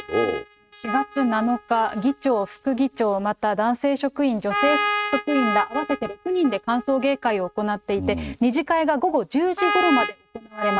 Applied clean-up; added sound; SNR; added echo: neural mask model RNNoise.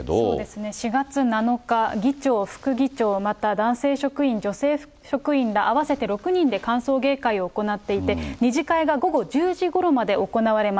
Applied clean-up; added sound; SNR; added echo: none; none; none; none.